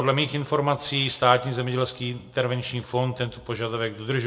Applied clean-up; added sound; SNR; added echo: none; none; none; reverberation time 0.7 s.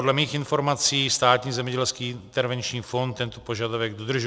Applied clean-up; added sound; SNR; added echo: none; none; none; none.